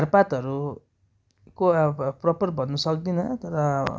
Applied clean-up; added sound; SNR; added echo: none; none; none; none.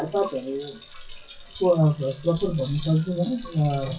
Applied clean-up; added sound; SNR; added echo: classical method WPE with log-MMSE.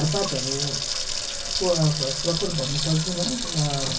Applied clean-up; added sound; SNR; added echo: none; Sink (filling or washing) / Water tap, faucet; 1 dB; reverberation time 0.4 s.